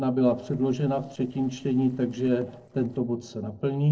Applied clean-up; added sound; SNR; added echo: neural separator model SepFormer DNS4.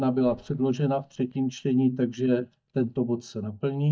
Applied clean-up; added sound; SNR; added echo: neural mask model DeepFilterNet 3.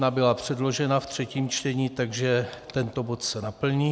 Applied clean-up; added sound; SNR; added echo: none; none; none; none.